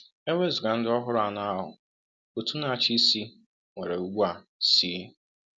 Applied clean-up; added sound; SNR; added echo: none; none; none; none.